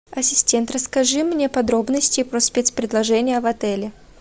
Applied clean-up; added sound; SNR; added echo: none; none; none; none.